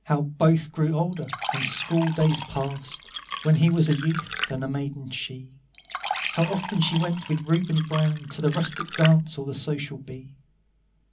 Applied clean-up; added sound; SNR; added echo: none; Fill (with liquid); 8 dB; reverberation time 0.4 s.